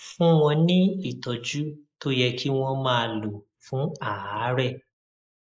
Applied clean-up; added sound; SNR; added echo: neural mask model Resemble Enhance denoiser.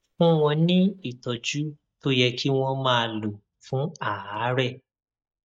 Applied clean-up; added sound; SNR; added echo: neural mask model DeepFilterNet 3.